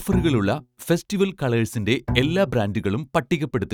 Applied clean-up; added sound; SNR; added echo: neural mask model RNNoise.